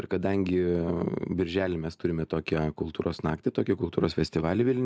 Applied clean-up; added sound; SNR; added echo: none; none; none; none.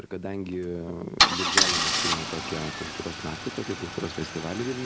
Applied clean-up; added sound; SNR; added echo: none; Idling / Engine starting / Car; -5 dB; none.